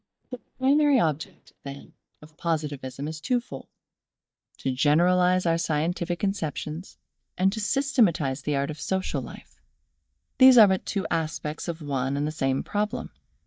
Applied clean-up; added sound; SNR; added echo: neural mask model DeepFilterNet 3.